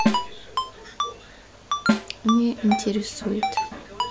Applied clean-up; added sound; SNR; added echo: none; Snare drum + Ringtone; 0 dB; none.